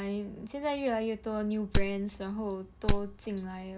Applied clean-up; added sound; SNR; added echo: none; Wood; -4 dB; none.